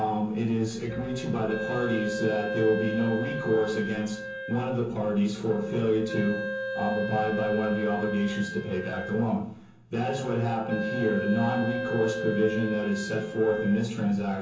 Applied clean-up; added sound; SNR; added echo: none; Wind instrument, woodwind instrument; 7 dB; reverberation time 0.6 s.